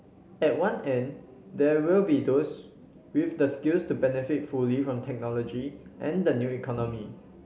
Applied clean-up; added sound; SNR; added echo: none; none; none; none.